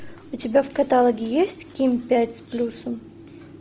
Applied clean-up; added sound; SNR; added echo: none; none; none; none.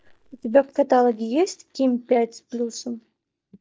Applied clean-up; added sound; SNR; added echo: neural mask model DeepFilterNet 3.